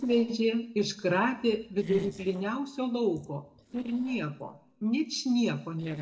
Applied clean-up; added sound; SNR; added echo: neural separator model SepFormer DNS4.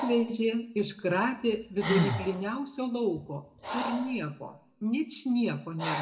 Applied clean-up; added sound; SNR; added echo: none; Breathing; 6 dB; reverberation time 0.7 s.